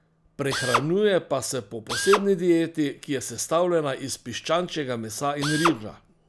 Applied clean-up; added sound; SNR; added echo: none; Drill; 3 dB; none.